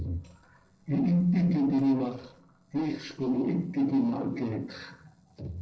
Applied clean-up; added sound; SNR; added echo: neural separator model SepFormer DNS4.